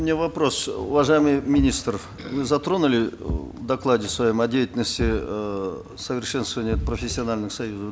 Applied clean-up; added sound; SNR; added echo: none; Thump, thud; 12 dB; none.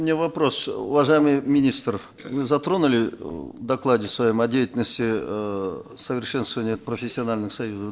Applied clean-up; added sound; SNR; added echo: neural separator model SepFormer DNS4.